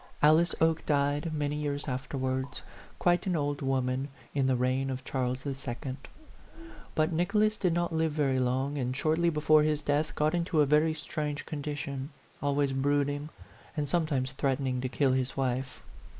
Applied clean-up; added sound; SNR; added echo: neural mask model Resemble Enhance denoiser.